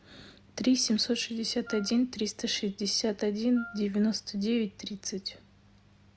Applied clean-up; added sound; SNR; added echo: none; Wind instrument, woodwind instrument; 16 dB; none.